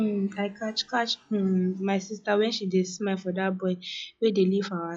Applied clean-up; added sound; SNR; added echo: classical method log-MMSE.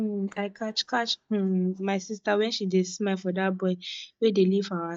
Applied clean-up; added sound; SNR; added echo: neural mask model DeepFilterNet 3.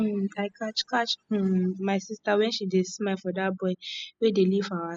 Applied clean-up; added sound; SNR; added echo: classical method spectral subtraction.